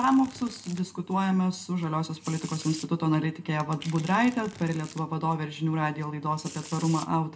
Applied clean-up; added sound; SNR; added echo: none; Domestic sounds, home sounds; 20 dB; reverberation time 0.4 s.